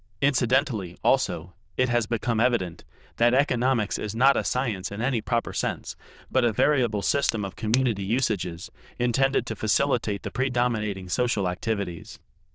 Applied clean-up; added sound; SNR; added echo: neural diffusion model UNIVERSE++.